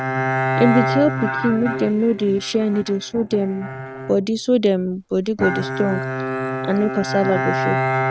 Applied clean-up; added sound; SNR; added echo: neural mask model RNNoise.